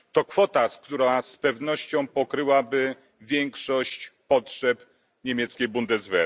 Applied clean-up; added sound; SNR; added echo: none; none; none; none.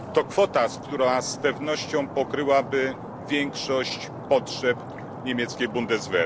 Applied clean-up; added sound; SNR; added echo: none; Stream; 11 dB; none.